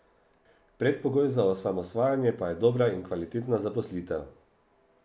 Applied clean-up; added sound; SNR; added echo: none; none; none; none.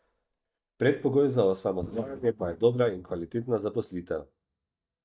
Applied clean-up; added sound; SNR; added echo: neural mask model DeepFilterNet 3.